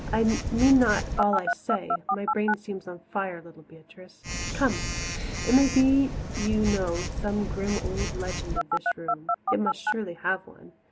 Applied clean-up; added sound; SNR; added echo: none; Telephone; 3 dB; none.